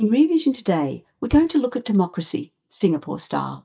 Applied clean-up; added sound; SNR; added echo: neural mask model DeepFilterNet 3.